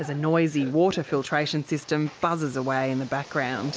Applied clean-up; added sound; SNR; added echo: none; none; none; none.